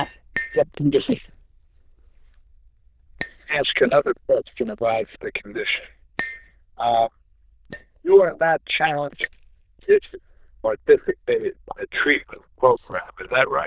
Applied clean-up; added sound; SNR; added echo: neural diffusion model UNIVERSE++.